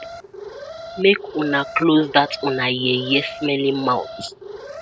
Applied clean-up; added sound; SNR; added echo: none; Alarm; 14 dB; none.